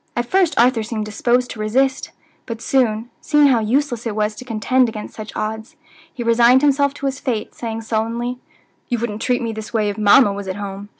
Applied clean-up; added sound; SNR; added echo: none; none; none; none.